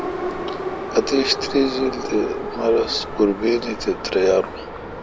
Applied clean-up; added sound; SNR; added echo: none; Subway, metro, underground; 7 dB; none.